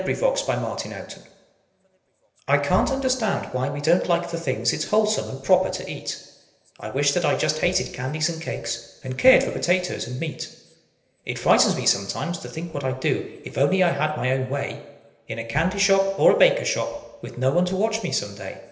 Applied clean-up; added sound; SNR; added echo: none; none; none; reverberation time 1.4 s.